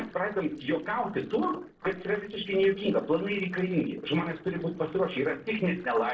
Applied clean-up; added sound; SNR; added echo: neural separator model SepFormer DNS4.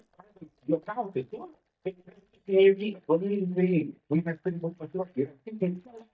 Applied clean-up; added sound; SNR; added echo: neural mask model DeepFilterNet 3.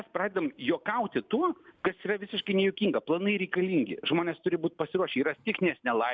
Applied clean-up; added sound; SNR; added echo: none; none; none; none.